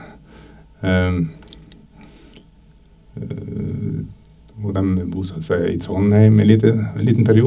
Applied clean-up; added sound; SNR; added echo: none; none; none; reverberation time 0.4 s.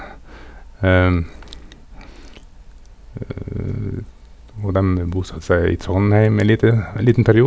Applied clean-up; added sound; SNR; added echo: none; none; none; none.